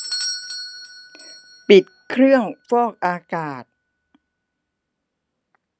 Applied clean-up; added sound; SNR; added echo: none; Bell / Doorbell; 14 dB; none.